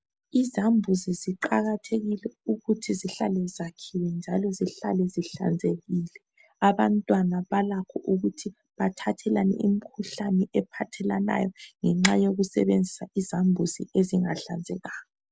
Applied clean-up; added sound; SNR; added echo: none; none; none; none.